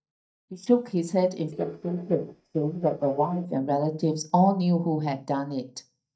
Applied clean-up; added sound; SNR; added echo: neural mask model DeepFilterNet 3.